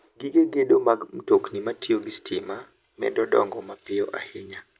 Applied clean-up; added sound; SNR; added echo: none; none; none; none.